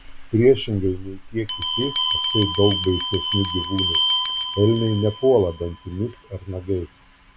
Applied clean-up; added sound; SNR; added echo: none; Bell; 5 dB; none.